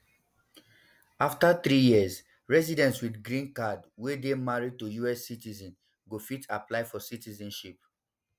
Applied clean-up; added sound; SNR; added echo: none; none; none; none.